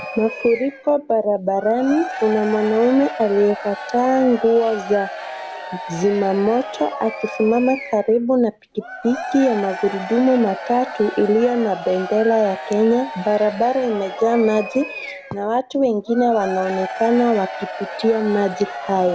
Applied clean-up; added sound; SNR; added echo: none; Crowd / Cheering; 11 dB; none.